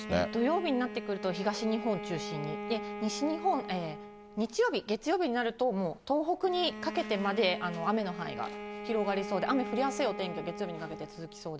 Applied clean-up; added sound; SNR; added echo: none; Bowed string instrument; 9 dB; none.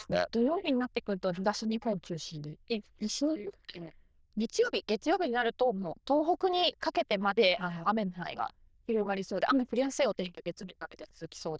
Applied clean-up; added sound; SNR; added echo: neural diffusion model UNIVERSE++.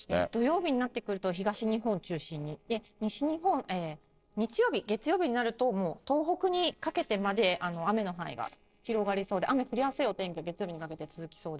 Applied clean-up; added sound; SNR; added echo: neural separator model SepFormer DNS4.